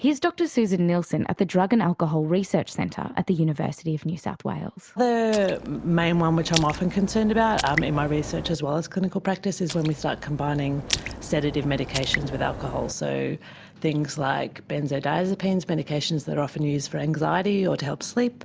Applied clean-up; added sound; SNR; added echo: none; Raindrop; 9 dB; none.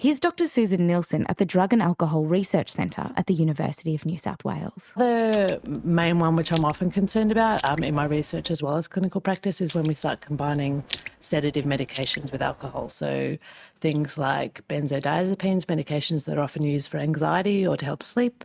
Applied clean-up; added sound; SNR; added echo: neural mask model RNNoise.